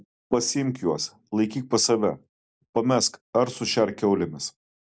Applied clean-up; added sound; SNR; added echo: none; none; none; none.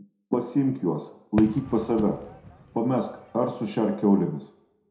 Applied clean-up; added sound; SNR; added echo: none; Fireworks; 14 dB; reverberation time 0.5 s.